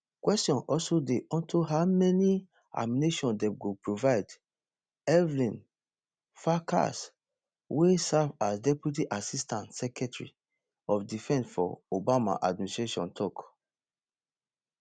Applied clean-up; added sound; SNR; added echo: none; none; none; none.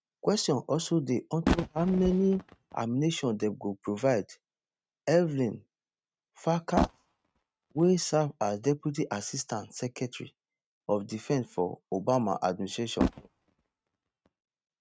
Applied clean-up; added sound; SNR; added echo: neural mask model RNNoise.